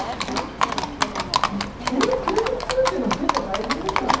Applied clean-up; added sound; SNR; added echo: none; Livestock, farm animals, working animals; -1 dB; reverberation time 0.7 s.